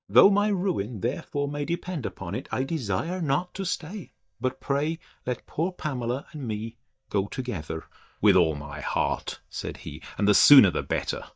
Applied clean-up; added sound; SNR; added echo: neural mask model DeepFilterNet 3.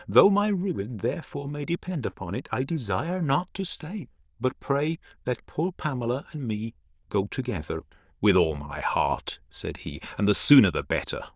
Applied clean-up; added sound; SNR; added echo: neural diffusion model UNIVERSE++.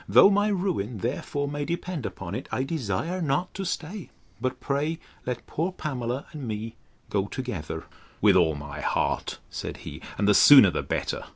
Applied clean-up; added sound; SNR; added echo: none; none; none; none.